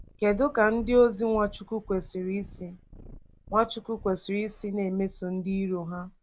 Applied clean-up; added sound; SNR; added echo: none; Purr; 19 dB; none.